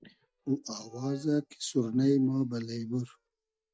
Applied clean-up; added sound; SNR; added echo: neural mask model DeepFilterNet 3.